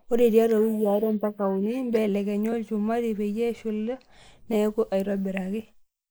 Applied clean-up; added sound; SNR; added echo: neural mask model Resemble Enhance denoiser.